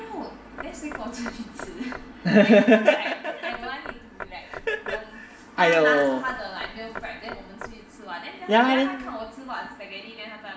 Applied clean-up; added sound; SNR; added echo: none; Knock / Wood; 17 dB; reverberation time 0.5 s.